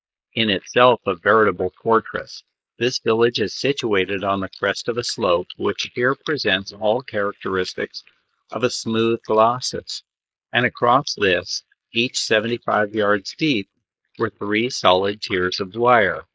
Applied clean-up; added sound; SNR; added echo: neural mask model Resemble Enhance denoiser.